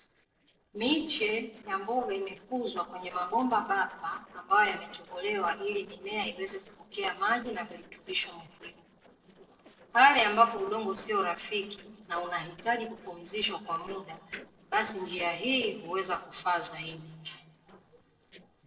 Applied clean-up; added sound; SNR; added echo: neural separator model SepFormer DNS4.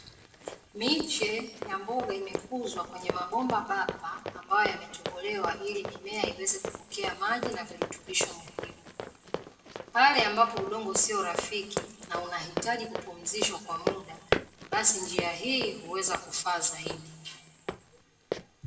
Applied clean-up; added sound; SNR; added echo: none; Run; 6 dB; reverberation time 1.1 s.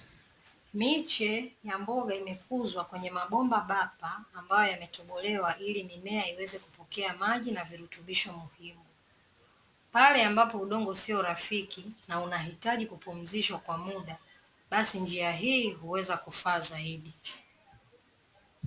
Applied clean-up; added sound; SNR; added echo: none; none; none; none.